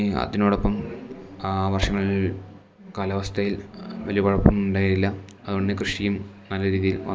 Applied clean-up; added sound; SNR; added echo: none; none; none; none.